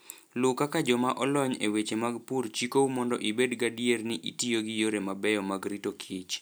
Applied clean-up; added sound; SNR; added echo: none; none; none; none.